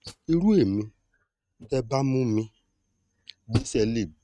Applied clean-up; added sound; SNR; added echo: neural mask model RNNoise.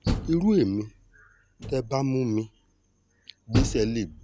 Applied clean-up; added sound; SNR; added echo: none; Door; 5 dB; none.